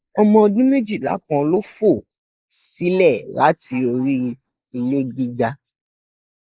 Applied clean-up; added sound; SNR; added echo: neural mask model Resemble Enhance denoiser.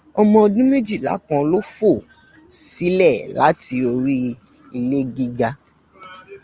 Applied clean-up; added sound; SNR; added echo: none; none; none; none.